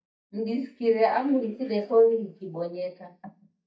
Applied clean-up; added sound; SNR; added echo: neural mask model DeepFilterNet 3.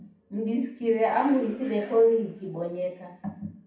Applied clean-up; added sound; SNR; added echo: none; Subway, metro, underground; 18 dB; reverberation time 0.6 s.